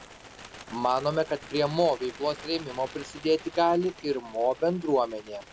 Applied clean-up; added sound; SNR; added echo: none; Bird; 18 dB; none.